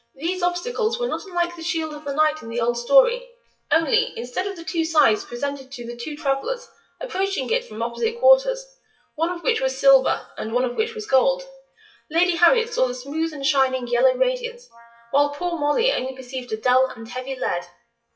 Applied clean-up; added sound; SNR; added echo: classical method WPE with log-MMSE.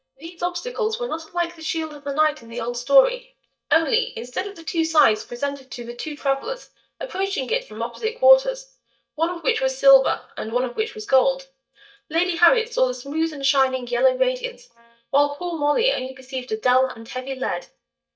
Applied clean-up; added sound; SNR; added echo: neural mask model DeepFilterNet 3.